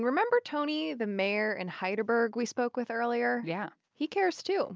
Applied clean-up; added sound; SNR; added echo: none; none; none; none.